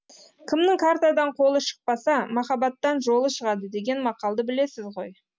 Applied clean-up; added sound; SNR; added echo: none; none; none; none.